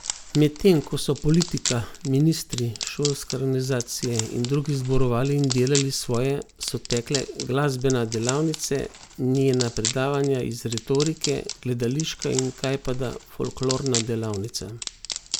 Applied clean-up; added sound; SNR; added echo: none; Wood; 11 dB; none.